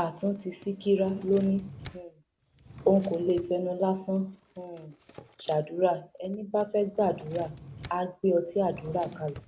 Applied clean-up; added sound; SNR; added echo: none; Drawer open or close; 19 dB; none.